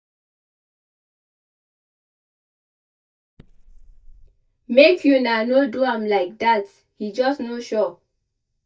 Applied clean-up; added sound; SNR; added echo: neural mask model DeepFilterNet 3.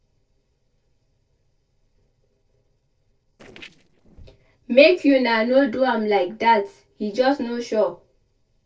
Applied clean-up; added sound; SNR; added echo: neural separator model SepFormer DNS4.